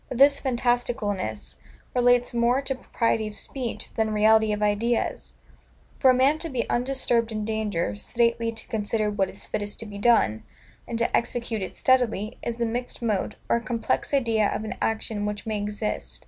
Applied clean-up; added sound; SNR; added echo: none; none; none; none.